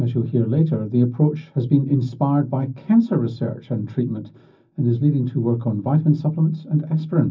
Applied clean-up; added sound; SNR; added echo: none; none; none; reverberation time 0.4 s.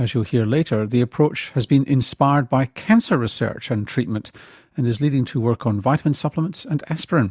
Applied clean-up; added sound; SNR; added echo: none; none; none; none.